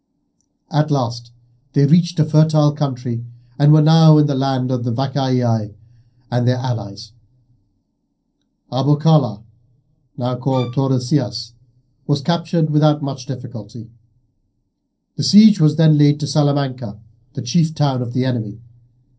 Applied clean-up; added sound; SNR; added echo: neural separator model SepFormer DNS4.